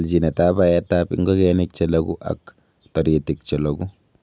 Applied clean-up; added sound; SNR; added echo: none; none; none; none.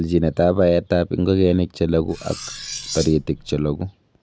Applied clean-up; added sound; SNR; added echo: none; Cutlery, silverware; 13 dB; none.